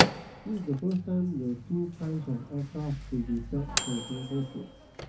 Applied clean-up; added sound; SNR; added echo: none; Microwave oven / Bell; 2 dB; reverberation time 0.3 s.